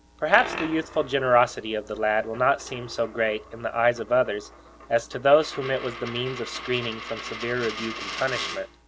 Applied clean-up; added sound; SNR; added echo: none; Coin (dropping); 13 dB; none.